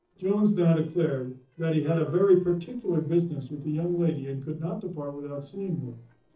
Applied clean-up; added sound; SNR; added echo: neural separator model SepFormer DNS4.